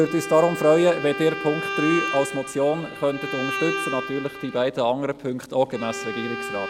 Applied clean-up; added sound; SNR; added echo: none; Bowed string instrument; 8 dB; none.